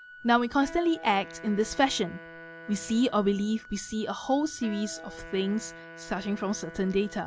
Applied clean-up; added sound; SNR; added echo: none; Wind instrument, woodwind instrument + Organ; 16 dB; none.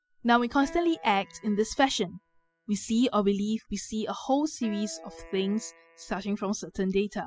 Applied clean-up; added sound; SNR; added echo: classical method spectral subtraction.